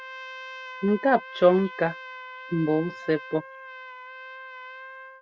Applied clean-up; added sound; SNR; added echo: none; Trumpet; 13 dB; none.